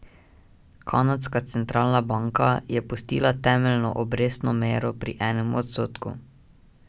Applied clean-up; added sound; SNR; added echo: none; none; none; none.